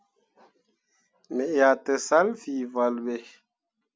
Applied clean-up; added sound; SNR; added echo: none; none; none; none.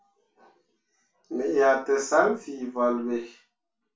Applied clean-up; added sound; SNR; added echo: none; none; none; reverberation time 0.3 s.